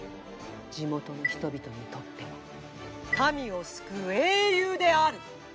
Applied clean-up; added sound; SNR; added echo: none; Chime; 11 dB; none.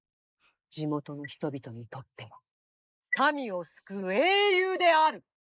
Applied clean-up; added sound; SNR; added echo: neural mask model Resemble Enhance denoiser.